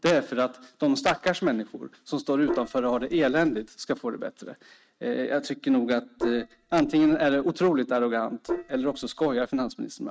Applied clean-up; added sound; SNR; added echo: neural mask model RNNoise.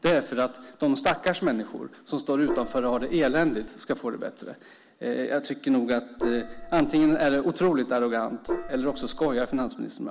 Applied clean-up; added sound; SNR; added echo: none; Gong; 8 dB; none.